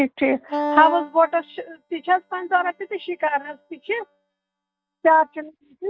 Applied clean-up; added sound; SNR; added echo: neural mask model DeepFilterNet 3.